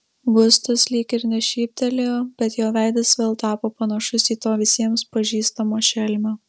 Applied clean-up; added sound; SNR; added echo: none; none; none; none.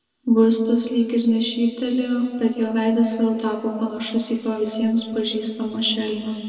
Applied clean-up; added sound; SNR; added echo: none; none; none; reverberation time 2.1 s.